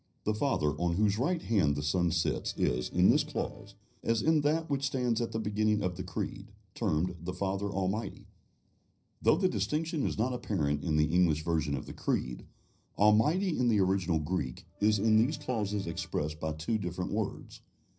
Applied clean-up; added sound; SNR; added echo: neural separator model SepFormer DNS4.